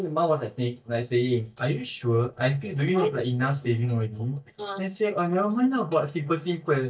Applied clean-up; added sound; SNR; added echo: neural mask model DeepFilterNet 3.